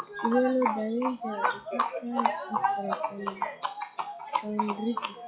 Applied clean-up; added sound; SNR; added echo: classical method log-MMSE.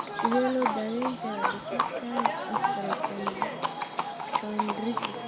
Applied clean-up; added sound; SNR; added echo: none; Livestock, farm animals, working animals; -3 dB; none.